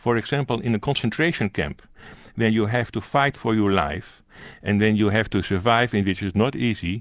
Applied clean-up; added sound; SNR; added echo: none; none; none; none.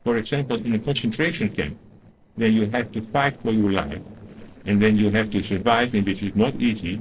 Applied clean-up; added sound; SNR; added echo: neural separator model SepFormer DNS4.